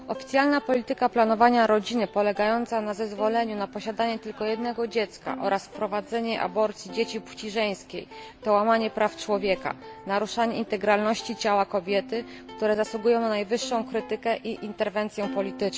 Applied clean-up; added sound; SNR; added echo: none; Plucked string instrument; 17 dB; none.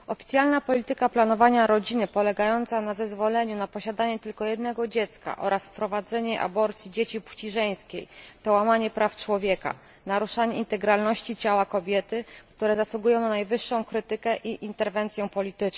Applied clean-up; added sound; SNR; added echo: none; none; none; none.